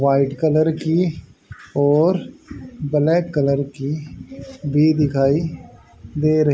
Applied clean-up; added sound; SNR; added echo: none; none; none; none.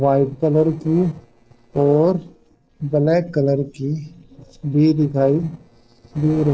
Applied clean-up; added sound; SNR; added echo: neural separator model SepFormer DNS4.